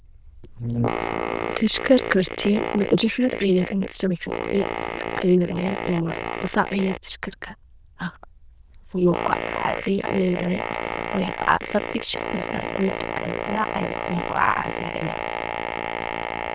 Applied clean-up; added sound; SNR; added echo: neural diffusion model UNIVERSE++.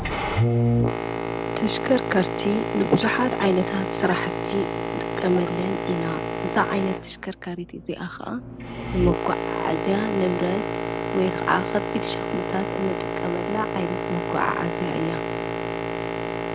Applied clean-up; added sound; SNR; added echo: none; Boat, Water vehicle; 0 dB; none.